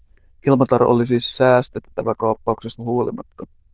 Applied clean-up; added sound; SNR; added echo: neural diffusion model UNIVERSE++.